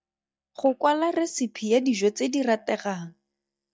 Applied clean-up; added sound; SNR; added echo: neural mask model DeepFilterNet 3.